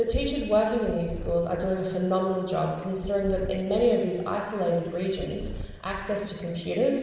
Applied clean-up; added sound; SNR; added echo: none; Purr; 14 dB; reverberation time 1.3 s.